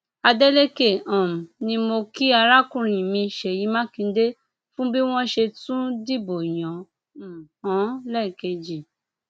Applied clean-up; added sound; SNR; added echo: none; none; none; none.